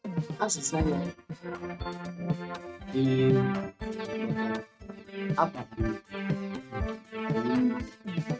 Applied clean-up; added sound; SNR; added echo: neural mask model RNNoise.